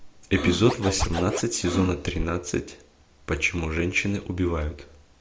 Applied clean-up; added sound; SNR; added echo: none; Scratching (performance technique); 8 dB; none.